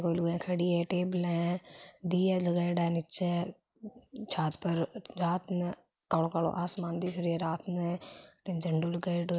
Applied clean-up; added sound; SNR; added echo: neural mask model Resemble Enhance denoiser.